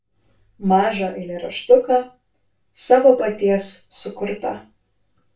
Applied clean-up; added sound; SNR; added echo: none; none; none; reverberation time 0.2 s.